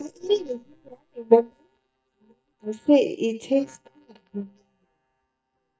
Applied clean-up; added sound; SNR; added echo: neural mask model DeepFilterNet 3.